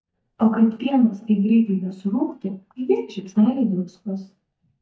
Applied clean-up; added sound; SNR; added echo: neural mask model DeepFilterNet 3.